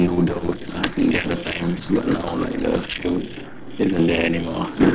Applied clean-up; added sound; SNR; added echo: neural separator model SepFormer DNS4.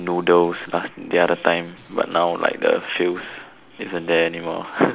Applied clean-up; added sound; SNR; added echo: none; none; none; none.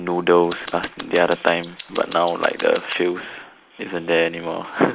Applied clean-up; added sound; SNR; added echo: neural mask model Resemble Enhance denoiser.